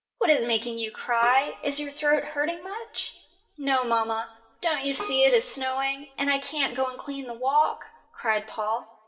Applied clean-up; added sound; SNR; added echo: none; Keyboard (musical); 18 dB; reverberation time 1.0 s.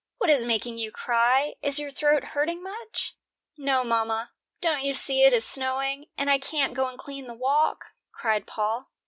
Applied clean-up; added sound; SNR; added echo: none; none; none; none.